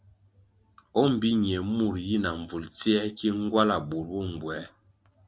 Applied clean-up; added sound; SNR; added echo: none; none; none; none.